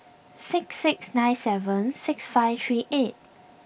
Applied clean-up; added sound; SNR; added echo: none; none; none; none.